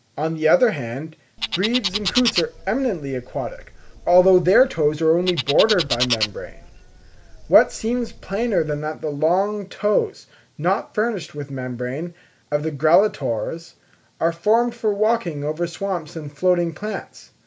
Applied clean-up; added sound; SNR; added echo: none; Bird; 8 dB; none.